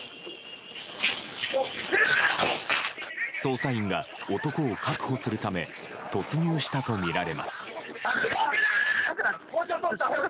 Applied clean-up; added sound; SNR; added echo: none; none; none; none.